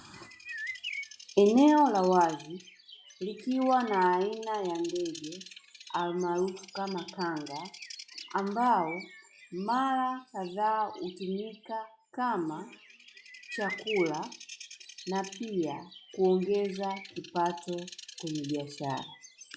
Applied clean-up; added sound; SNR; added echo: classical method log-MMSE.